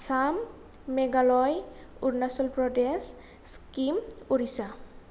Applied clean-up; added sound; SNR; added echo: none; none; none; none.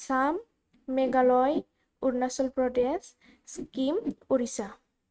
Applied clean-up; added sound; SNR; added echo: neural mask model RNNoise.